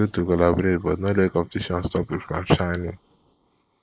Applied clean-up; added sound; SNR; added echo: neural mask model Resemble Enhance denoiser.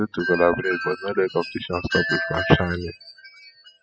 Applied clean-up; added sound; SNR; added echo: classical method spectral subtraction.